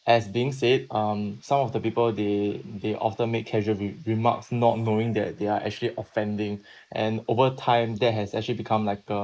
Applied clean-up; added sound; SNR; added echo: neural mask model Resemble Enhance denoiser.